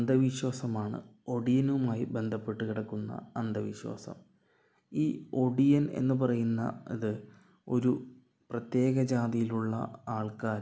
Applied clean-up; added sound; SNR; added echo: none; none; none; none.